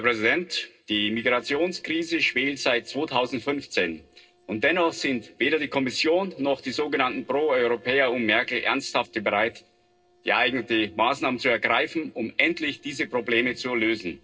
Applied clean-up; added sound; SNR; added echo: neural separator model SepFormer DNS4.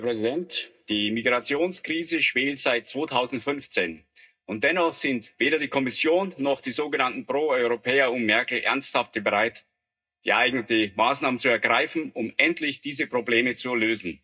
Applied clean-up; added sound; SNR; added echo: neural mask model DeepFilterNet 3.